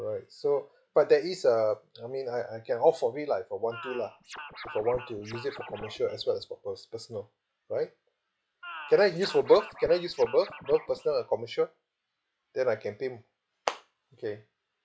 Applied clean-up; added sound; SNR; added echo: classical method log-MMSE.